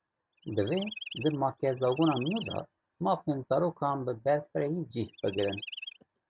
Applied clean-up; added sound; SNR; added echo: none; Chirp, tweet; 13 dB; none.